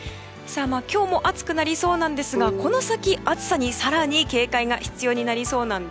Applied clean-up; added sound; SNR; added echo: none; Bowed string instrument; 13 dB; none.